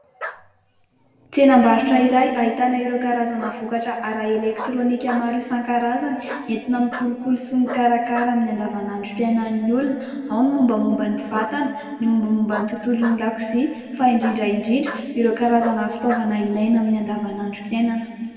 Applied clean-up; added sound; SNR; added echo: none; Bark; 18 dB; reverberation time 2.1 s.